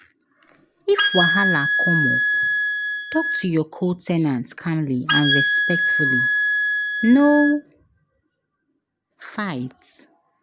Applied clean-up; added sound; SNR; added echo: none; Wind instrument, woodwind instrument; -2 dB; none.